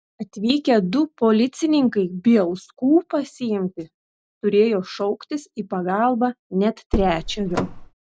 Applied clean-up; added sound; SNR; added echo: none; Car; 6 dB; none.